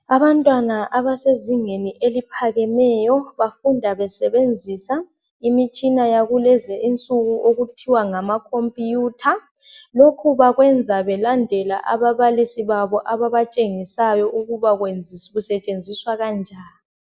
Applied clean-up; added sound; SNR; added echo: none; none; none; none.